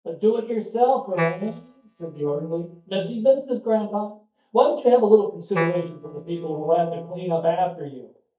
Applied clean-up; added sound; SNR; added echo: neural mask model DeepFilterNet 3.